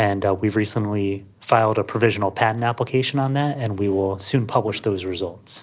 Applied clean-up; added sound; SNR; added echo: none; none; none; none.